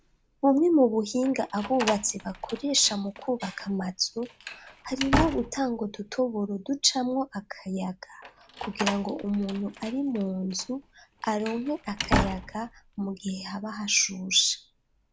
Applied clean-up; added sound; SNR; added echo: none; Slam; 8 dB; none.